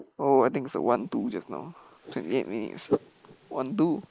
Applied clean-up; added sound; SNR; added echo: neural mask model Resemble Enhance denoiser.